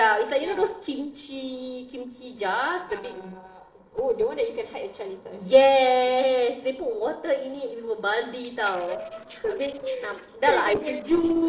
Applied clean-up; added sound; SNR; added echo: neural separator model SepFormer DNS4.